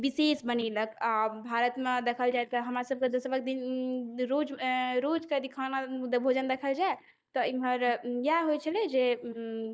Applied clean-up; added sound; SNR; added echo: neural mask model DeepFilterNet 3.